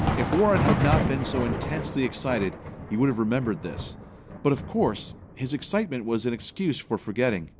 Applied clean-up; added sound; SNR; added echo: none; Thunder; 4 dB; none.